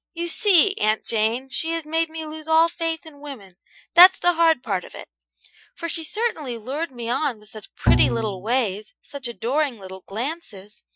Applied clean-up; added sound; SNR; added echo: classical method Wiener filter.